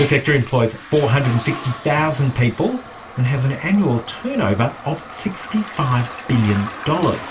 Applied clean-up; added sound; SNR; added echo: none; Toilet flush; 14 dB; reverberation time 0.2 s.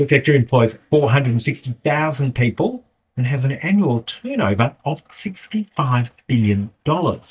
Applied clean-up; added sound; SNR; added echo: neural mask model DeepFilterNet 3.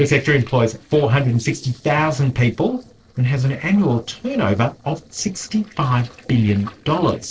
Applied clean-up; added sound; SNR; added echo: neural separator model SepFormer DNS4.